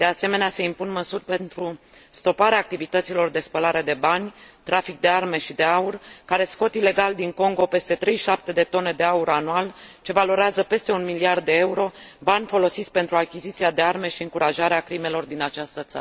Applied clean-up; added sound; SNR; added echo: none; none; none; none.